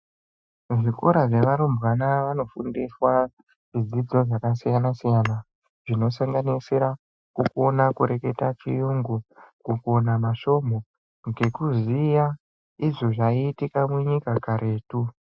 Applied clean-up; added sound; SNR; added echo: classical method Wiener filter.